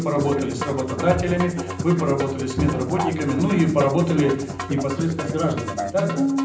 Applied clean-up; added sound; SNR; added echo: none; Musical instrument; 6 dB; reverberation time 0.6 s.